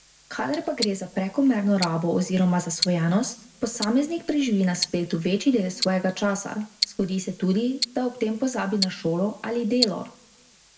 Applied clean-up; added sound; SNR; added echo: none; Tick-tock; 10 dB; reverberation time 0.5 s.